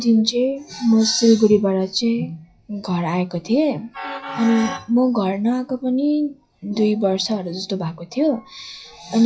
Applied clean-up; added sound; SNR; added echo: classical method WPE with log-MMSE.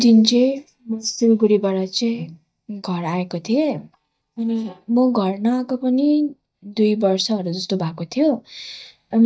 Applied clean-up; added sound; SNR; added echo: neural mask model DeepFilterNet 3.